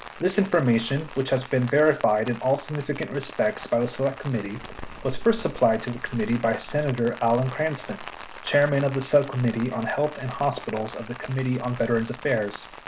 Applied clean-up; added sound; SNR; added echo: none; Rain; 14 dB; none.